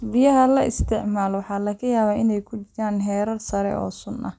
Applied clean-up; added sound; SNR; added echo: none; none; none; none.